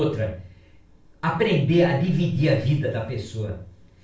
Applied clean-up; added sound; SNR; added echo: none; none; none; reverberation time 0.3 s.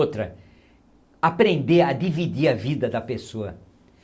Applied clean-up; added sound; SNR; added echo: none; none; none; none.